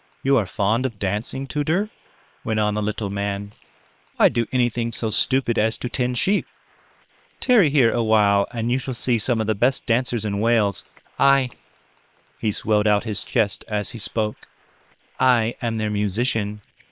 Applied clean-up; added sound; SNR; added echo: neural separator model SepFormer WHAM!.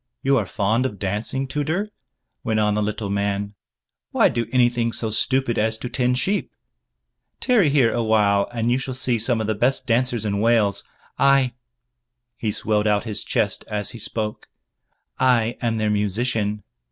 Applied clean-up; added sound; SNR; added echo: none; none; none; none.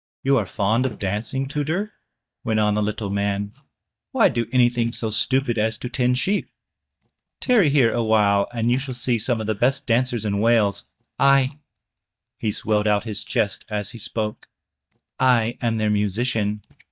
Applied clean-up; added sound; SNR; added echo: neural mask model DeepFilterNet 3.